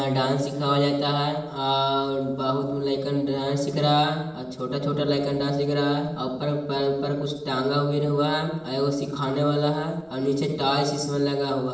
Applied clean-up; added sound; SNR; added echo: none; none; none; reverberation time 0.8 s.